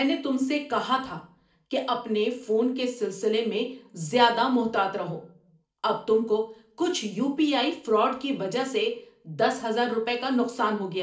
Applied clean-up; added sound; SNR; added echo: none; none; none; reverberation time 0.4 s.